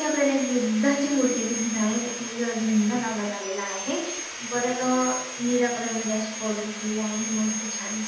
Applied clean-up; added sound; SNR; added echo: none; Sawing; 7 dB; reverberation time 0.8 s.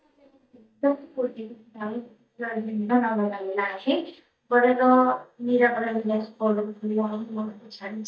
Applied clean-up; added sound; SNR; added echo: neural mask model DeepFilterNet 3.